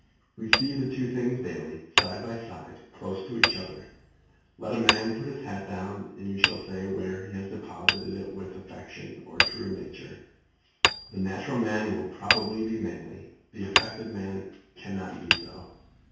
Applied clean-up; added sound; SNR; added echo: none; Hammer; -2 dB; reverberation time 0.6 s.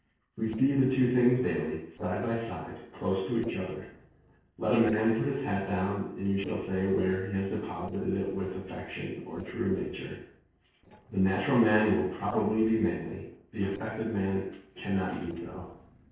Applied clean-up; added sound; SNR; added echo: neural separator model SepFormer DNS4.